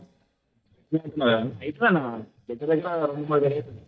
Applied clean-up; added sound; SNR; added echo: neural mask model DeepFilterNet 3.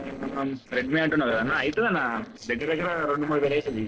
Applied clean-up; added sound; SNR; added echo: neural separator model SepFormer DNS4.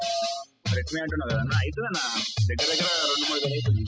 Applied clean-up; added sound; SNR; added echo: classical method spectral subtraction.